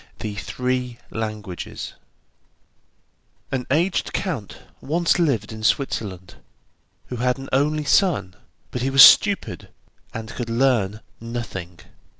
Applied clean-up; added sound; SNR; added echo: none; none; none; none.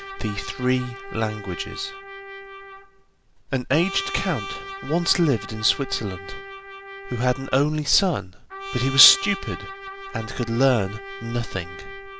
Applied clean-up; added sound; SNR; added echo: none; Trumpet; 12 dB; none.